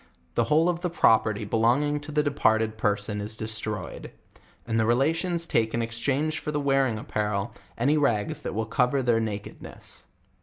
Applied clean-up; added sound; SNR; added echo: none; none; none; none.